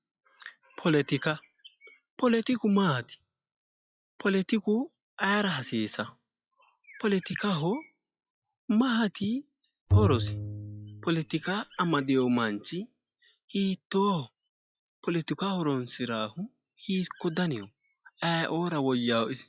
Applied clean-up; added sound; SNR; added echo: classical method log-MMSE.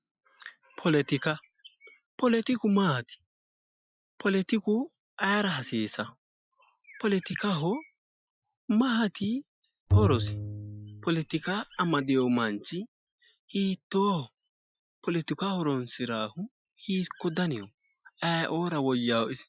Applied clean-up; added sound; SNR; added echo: classical method Wiener filter.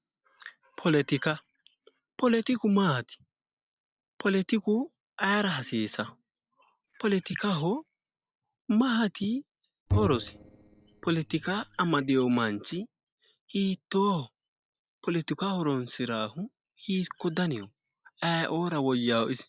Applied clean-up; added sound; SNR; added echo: neural separator model SepFormer DNS4.